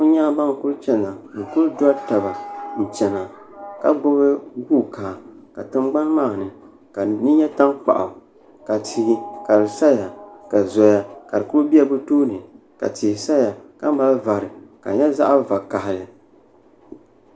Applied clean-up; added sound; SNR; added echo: none; none; none; none.